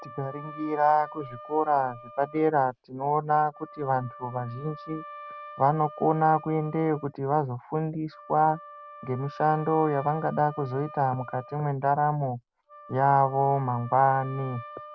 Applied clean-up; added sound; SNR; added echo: none; Wind instrument, woodwind instrument; 17 dB; none.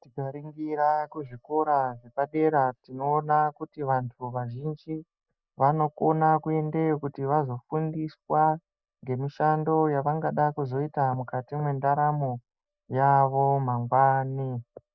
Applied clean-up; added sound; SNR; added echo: neural mask model DeepFilterNet 3.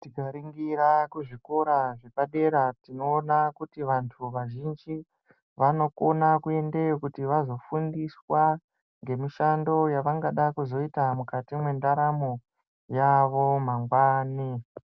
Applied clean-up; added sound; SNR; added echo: none; none; none; none.